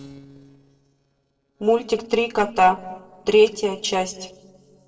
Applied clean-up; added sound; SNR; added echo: neural separator model SepFormer DNS4.